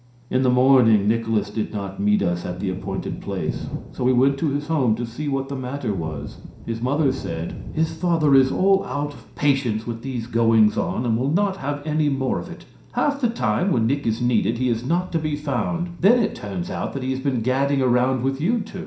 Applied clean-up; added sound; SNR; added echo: none; Thunder; 17 dB; reverberation time 0.5 s.